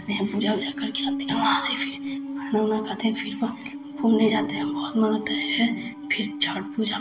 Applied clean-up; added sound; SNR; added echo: none; Musical instrument; 7 dB; none.